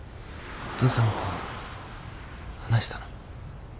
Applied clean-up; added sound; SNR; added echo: none; Car; 8 dB; none.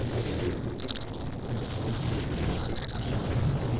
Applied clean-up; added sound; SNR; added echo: neural separator model SepFormer DNS4.